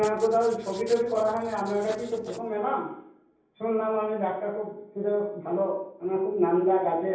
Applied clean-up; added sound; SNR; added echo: none; Writing; 19 dB; reverberation time 0.9 s.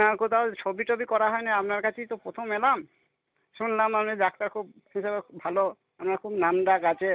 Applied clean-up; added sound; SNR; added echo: none; none; none; none.